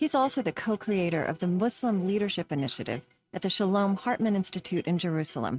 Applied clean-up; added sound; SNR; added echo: neural mask model RNNoise.